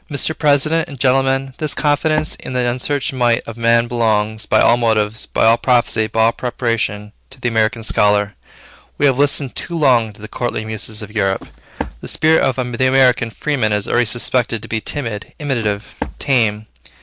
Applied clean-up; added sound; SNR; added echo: none; Walk, footsteps; 11 dB; none.